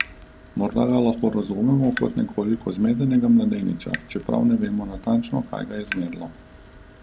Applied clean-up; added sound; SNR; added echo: none; Drip / Water tap, faucet; 16 dB; none.